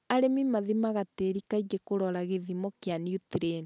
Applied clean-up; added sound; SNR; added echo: none; none; none; none.